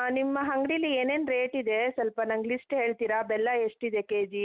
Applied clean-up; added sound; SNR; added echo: none; none; none; none.